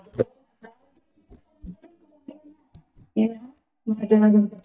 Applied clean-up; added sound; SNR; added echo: neural mask model DeepFilterNet 3.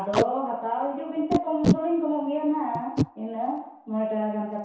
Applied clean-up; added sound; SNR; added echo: none; Packing tape, duct tape; 3 dB; reverberation time 0.7 s.